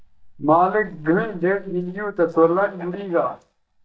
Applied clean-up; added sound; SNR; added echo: neural mask model DeepFilterNet 3.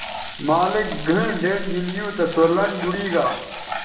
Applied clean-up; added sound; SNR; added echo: none; Frying (food); 8 dB; reverberation time 0.9 s.